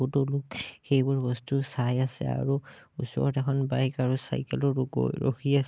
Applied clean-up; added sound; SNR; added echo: none; none; none; none.